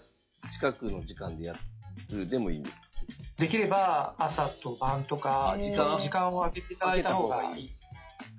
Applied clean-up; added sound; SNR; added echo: classical method log-MMSE.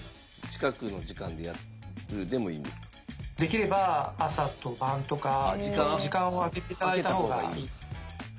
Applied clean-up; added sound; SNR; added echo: none; none; none; none.